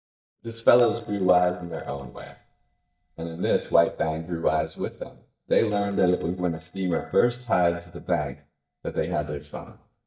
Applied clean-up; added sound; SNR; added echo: neural mask model DeepFilterNet 3.